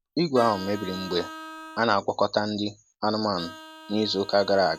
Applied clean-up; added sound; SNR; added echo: none; Vehicle horn, car horn, honking; 16 dB; none.